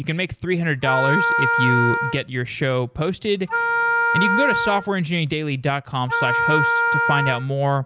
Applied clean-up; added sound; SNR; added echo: none; Wind instrument, woodwind instrument; -1 dB; none.